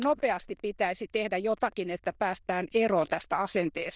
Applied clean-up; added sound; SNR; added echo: neural diffusion model UNIVERSE++.